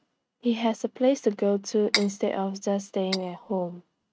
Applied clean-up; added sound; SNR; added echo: neural mask model RNNoise.